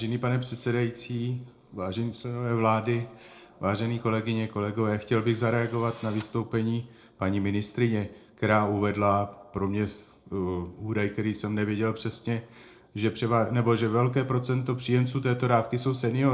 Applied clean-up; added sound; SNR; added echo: neural separator model SepFormer DNS4.